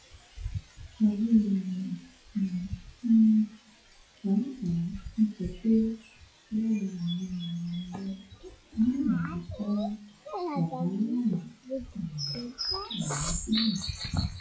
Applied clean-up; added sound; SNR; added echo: classical method WPE with log-MMSE.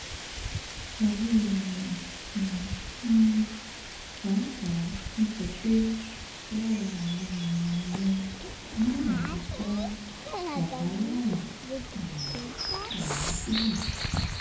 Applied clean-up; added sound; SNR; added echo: none; Bird vocalization, bird call, bird song; 6 dB; reverberation time 0.9 s.